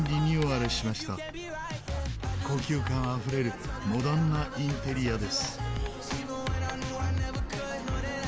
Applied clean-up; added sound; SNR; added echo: none; Writing; 17 dB; none.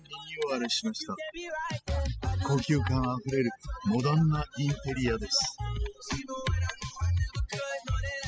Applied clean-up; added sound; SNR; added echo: classical method spectral subtraction.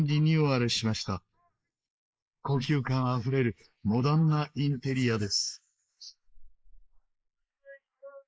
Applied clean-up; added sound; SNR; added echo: neural mask model Resemble Enhance denoiser.